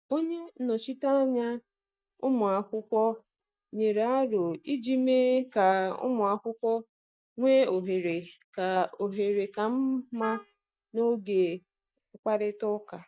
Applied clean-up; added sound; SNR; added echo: neural mask model DeepFilterNet 3.